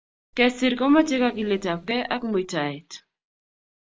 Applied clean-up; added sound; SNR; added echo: neural separator model SepFormer DNS4.